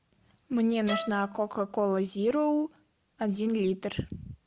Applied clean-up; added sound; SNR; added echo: none; Bowed string instrument; 11 dB; none.